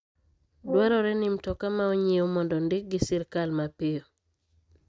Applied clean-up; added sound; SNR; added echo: neural mask model RNNoise.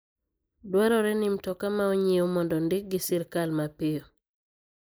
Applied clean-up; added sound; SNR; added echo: neural mask model Resemble Enhance denoiser.